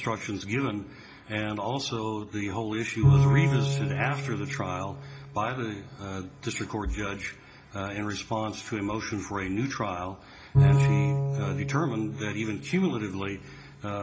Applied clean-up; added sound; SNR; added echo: none; Bowed string instrument; -2 dB; reverberation time 0.4 s.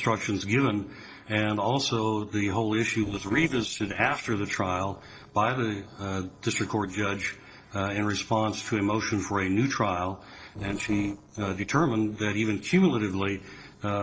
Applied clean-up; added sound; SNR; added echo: neural separator model SepFormer DNS4.